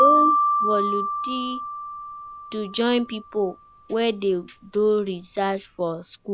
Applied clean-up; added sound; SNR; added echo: none; Marimba, xylophone; 0 dB; none.